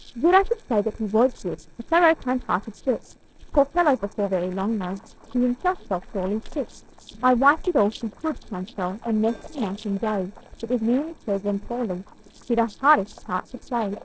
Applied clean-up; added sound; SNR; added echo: neural separator model SepFormer DNS4.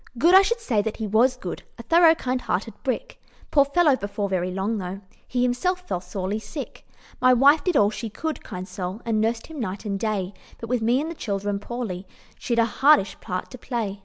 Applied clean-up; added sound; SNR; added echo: none; none; none; none.